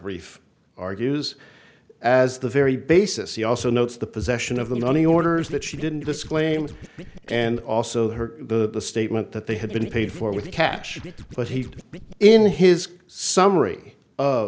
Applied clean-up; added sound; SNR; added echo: none; Scratching (performance technique); 15 dB; none.